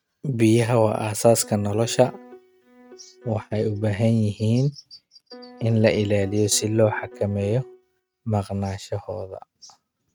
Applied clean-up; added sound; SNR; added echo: neural mask model RNNoise.